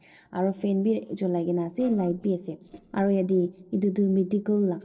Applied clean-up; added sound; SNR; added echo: neural separator model SepFormer DNS4.